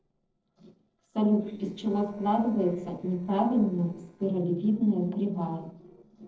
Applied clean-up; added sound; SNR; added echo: neural separator model SepFormer DNS4.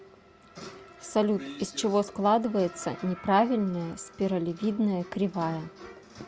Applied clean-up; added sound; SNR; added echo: none; none; none; none.